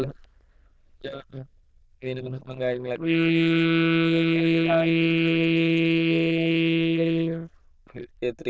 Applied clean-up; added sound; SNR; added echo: neural diffusion model UNIVERSE++.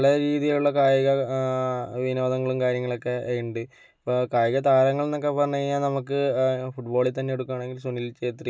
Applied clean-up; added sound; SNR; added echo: none; none; none; none.